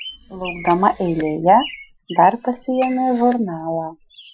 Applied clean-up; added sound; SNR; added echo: classical method Wiener filter.